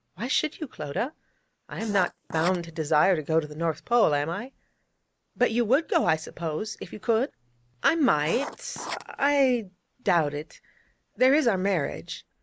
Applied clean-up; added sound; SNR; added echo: neural mask model Resemble Enhance denoiser.